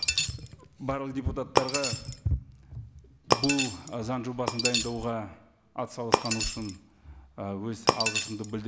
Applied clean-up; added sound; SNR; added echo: none; Shatter; -1 dB; none.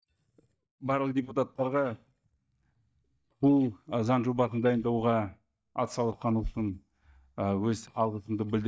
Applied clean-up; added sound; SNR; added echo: neural mask model DeepFilterNet 3.